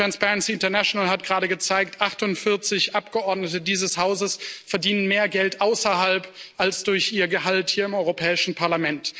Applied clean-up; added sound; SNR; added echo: none; none; none; none.